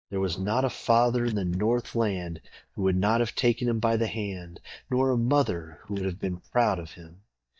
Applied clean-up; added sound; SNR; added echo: neural mask model DeepFilterNet 3.